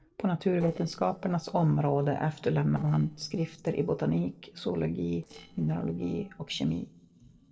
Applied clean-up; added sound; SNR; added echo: neural separator model SepFormer DNS4.